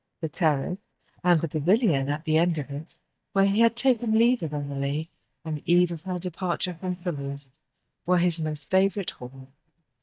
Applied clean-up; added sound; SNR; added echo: neural mask model DeepFilterNet 3.